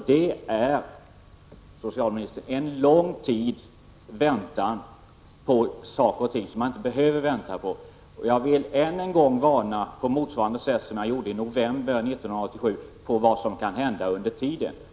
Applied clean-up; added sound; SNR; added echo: none; none; none; none.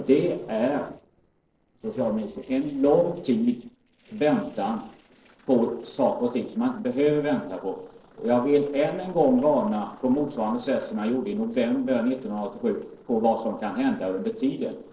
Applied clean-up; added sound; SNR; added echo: neural separator model SepFormer DNS4.